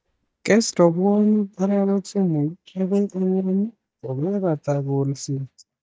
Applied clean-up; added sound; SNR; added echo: neural mask model DeepFilterNet 3.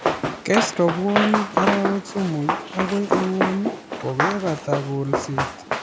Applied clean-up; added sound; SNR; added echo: none; Run; 1 dB; none.